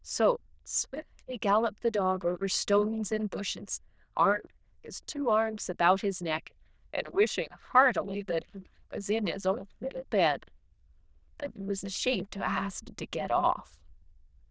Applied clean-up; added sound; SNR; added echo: neural diffusion model UNIVERSE++.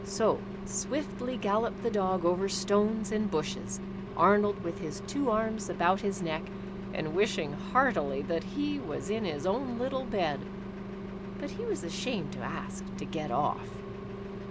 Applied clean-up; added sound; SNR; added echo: none; Engine; 7 dB; none.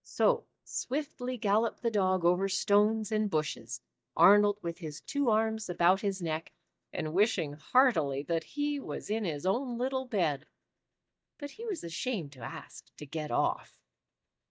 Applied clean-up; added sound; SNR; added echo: neural mask model DeepFilterNet 3.